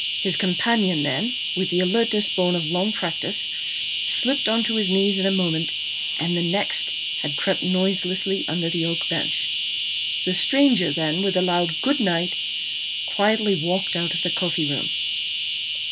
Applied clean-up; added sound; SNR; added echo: none; Insect; 2 dB; none.